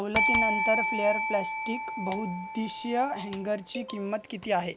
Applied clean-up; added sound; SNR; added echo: none; Bell; -4 dB; none.